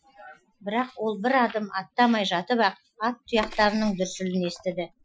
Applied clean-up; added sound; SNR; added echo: classical method Wiener filter.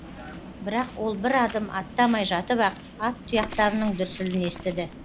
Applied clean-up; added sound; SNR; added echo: none; Vehicle + Bird; 13 dB; none.